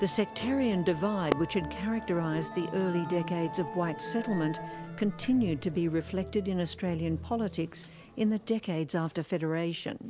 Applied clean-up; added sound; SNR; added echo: none; Musical instrument; 12 dB; none.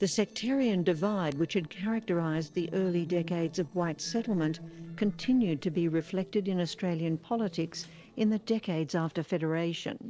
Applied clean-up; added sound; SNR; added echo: neural separator model SepFormer DNS4.